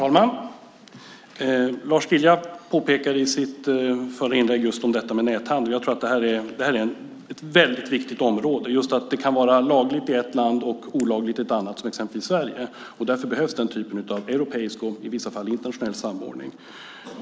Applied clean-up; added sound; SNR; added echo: none; none; none; none.